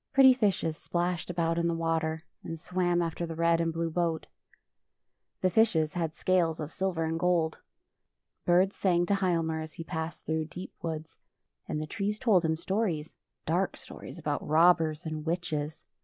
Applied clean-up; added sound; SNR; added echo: none; none; none; none.